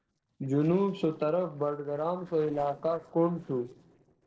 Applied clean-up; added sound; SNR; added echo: neural separator model SepFormer DNS4.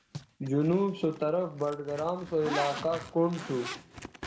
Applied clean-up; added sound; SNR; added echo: none; Zipper (clothing); 11 dB; reverberation time 1.0 s.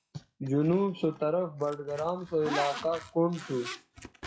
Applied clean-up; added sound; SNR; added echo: classical method WPE with log-MMSE.